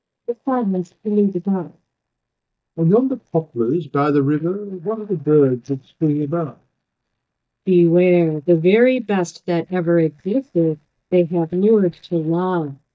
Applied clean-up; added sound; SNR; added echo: neural mask model DeepFilterNet 3.